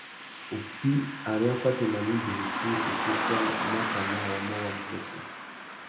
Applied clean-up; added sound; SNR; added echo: none; Car passing by; 2 dB; reverberation time 0.9 s.